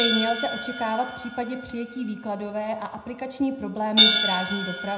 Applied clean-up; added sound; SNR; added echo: none; Hi-hat; -2 dB; reverberation time 0.7 s.